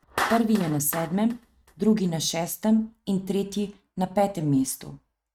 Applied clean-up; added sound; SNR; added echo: neural mask model RNNoise.